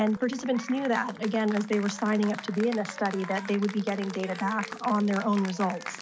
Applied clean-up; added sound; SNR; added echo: none; Applause / Cheering; 13 dB; none.